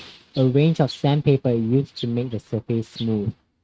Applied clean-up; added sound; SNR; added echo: neural mask model RNNoise.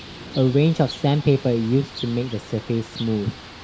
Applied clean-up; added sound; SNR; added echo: none; Bird; 16 dB; none.